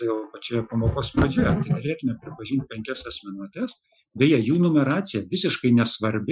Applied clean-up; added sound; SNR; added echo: classical method Wiener filter.